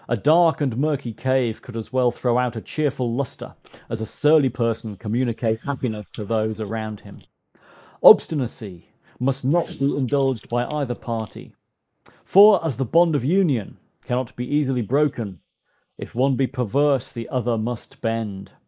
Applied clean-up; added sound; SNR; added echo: neural mask model Resemble Enhance denoiser.